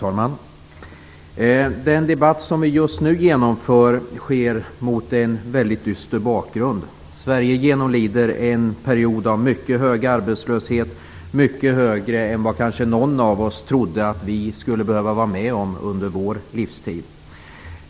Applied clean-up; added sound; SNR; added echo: none; none; none; none.